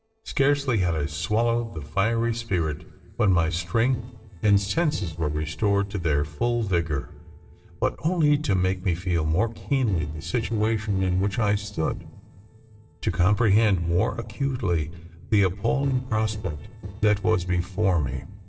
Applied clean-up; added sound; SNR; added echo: neural separator model SepFormer DNS4.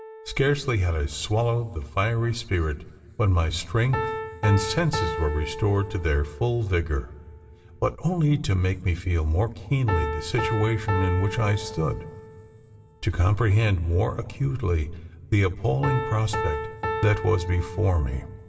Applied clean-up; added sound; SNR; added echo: none; Piano; 10 dB; reverberation time 2.2 s.